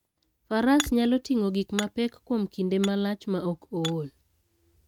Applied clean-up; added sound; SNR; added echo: neural mask model RNNoise.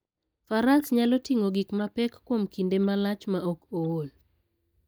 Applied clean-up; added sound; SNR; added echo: neural mask model DeepFilterNet 3.